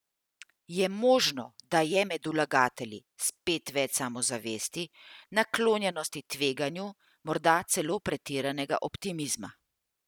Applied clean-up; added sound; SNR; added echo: none; none; none; none.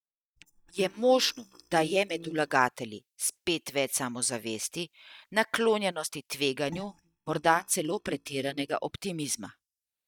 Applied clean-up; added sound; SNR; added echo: neural mask model DeepFilterNet 3.